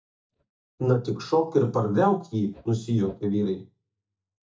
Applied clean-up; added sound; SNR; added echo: neural mask model DeepFilterNet 3.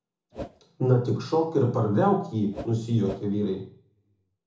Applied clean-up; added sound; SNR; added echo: none; Whoosh, swoosh, swish; 14 dB; reverberation time 0.7 s.